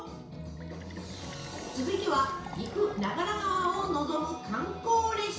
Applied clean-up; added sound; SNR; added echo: none; Fill (with liquid); 18 dB; reverberation time 0.6 s.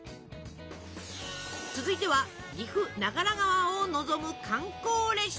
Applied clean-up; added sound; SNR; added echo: none; none; none; none.